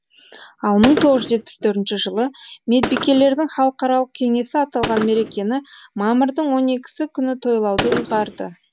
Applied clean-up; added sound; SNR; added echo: none; Gunshot, gunfire; 11 dB; none.